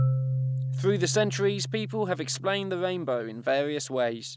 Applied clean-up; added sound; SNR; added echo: none; Marimba, xylophone; 3 dB; none.